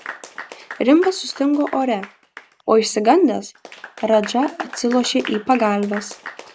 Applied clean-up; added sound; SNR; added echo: none; Applause / Clapping; 17 dB; none.